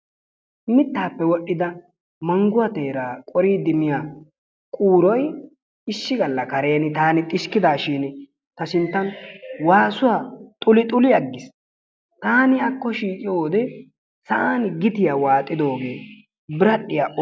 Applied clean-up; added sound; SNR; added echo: none; none; none; none.